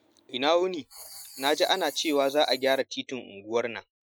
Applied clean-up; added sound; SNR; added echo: classical method Wiener filter.